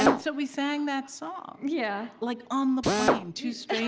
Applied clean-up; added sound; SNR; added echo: none; Drill; 2 dB; none.